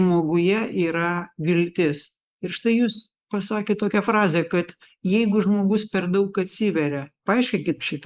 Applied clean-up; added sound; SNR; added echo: neural mask model Resemble Enhance denoiser.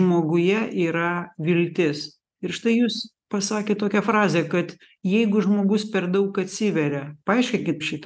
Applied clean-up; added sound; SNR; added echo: none; none; none; none.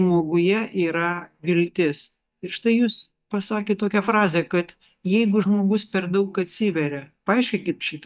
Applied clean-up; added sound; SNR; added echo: neural mask model DeepFilterNet 3.